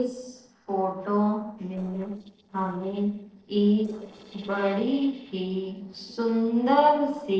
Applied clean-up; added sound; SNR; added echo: neural separator model SepFormer DNS4.